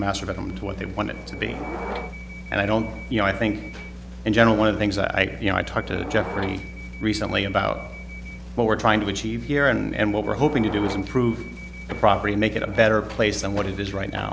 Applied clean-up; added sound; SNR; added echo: none; Subway, metro, underground / Door; 15 dB; none.